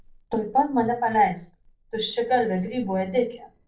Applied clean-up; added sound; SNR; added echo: neural separator model SepFormer DNS4.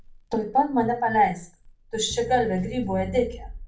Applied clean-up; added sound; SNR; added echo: none; Crackle; 15 dB; reverberation time 0.3 s.